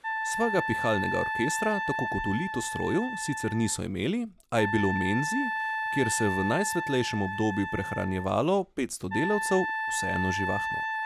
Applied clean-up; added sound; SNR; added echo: none; Wind instrument, woodwind instrument; 3 dB; none.